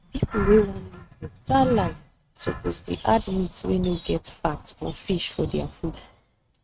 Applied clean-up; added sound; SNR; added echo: neural mask model RNNoise.